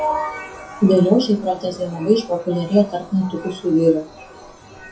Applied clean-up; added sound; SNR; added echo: classical method WPE with log-MMSE.